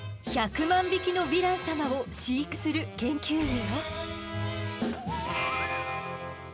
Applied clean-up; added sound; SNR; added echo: none; none; none; none.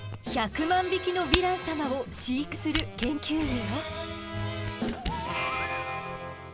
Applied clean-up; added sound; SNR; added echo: none; Camera; 9 dB; none.